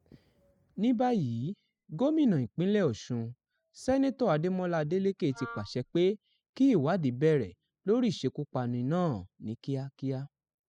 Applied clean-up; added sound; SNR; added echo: classical method spectral subtraction.